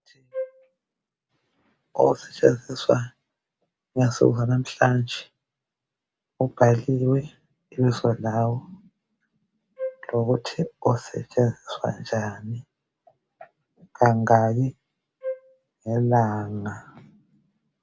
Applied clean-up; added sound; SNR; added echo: none; Wind instrument, woodwind instrument; 11 dB; none.